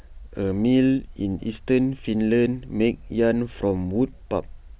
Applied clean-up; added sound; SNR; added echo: none; none; none; none.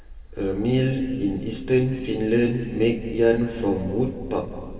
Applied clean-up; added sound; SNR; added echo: none; none; none; reverberation time 2.6 s.